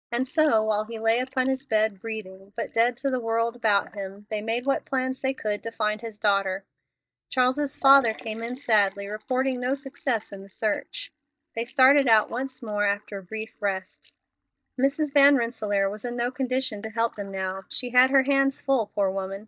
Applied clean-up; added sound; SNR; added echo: neural mask model DeepFilterNet 3.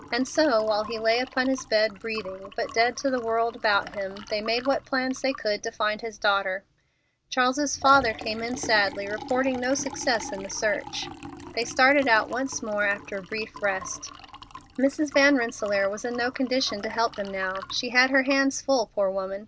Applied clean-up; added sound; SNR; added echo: none; Liquid; 17 dB; none.